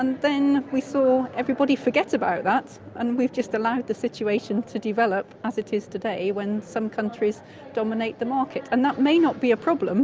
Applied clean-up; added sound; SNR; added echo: none; none; none; none.